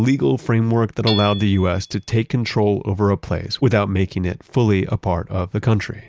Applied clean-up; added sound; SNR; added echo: none; Hammer / Chink, clink; 16 dB; none.